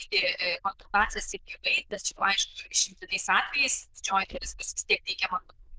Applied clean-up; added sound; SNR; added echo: neural diffusion model UNIVERSE++.